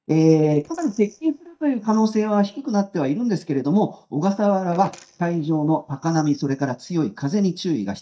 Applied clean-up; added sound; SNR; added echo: neural mask model DeepFilterNet 3.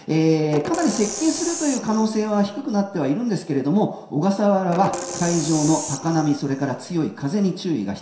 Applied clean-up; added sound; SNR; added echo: none; Percussion; 10 dB; reverberation time 0.7 s.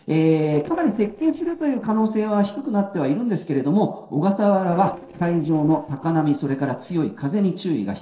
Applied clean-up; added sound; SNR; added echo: neural separator model SepFormer DNS4.